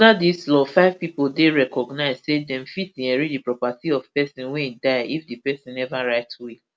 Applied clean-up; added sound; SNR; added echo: none; none; none; none.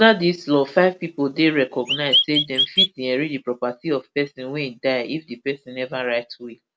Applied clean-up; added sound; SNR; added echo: none; Chirp, tweet; -2 dB; none.